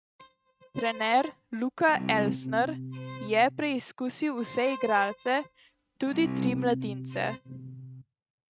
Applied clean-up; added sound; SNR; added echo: neural mask model RNNoise.